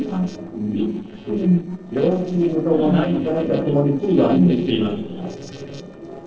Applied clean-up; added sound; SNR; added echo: neural separator model SepFormer DNS4.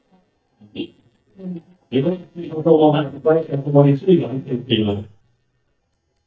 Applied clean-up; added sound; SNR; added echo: neural mask model DeepFilterNet 3.